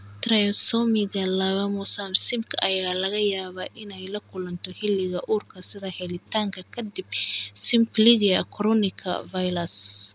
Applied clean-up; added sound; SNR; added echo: none; none; none; none.